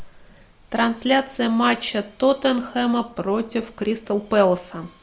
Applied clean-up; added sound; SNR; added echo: none; none; none; none.